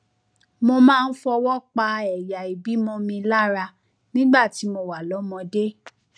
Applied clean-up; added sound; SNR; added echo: none; none; none; none.